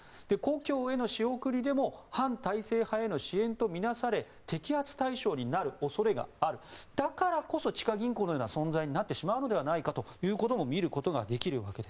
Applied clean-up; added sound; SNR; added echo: none; Bird; 3 dB; none.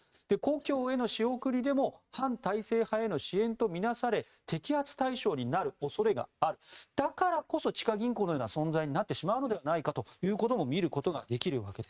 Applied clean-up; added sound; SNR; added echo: neural mask model RNNoise.